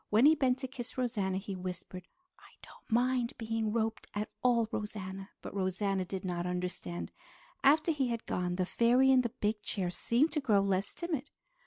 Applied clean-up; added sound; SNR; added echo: none; none; none; none.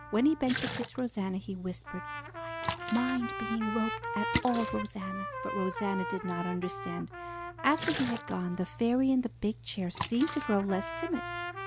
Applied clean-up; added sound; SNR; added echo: none; Trumpet + Splash, splatter; 5 dB; none.